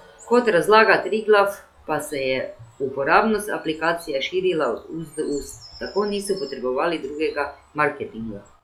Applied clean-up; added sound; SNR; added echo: classical method log-MMSE.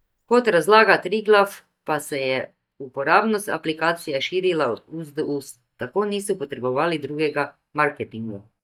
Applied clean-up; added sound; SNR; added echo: neural mask model DeepFilterNet 3.